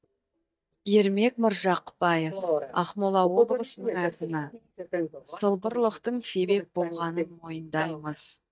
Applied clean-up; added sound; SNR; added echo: neural mask model DeepFilterNet 3.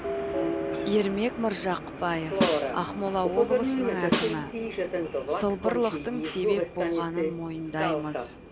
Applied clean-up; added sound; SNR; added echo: none; Subway, metro, underground + Snare drum; -1 dB; none.